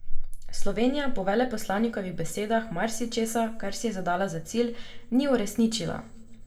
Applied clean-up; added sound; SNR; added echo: none; none; none; reverberation time 0.5 s.